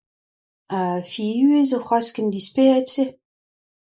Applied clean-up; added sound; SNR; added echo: neural mask model Resemble Enhance denoiser.